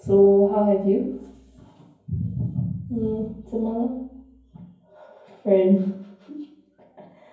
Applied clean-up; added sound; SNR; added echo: none; none; none; reverberation time 0.9 s.